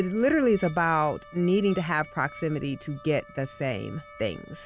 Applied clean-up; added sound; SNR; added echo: none; Wind instrument, woodwind instrument + Musical instrument; 19 dB; none.